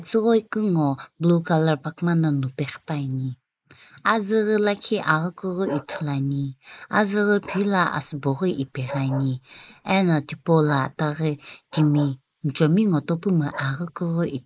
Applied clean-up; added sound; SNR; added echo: neural mask model Resemble Enhance denoiser.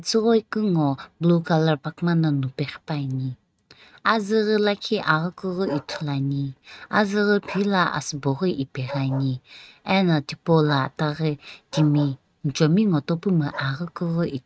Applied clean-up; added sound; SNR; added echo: neural mask model RNNoise.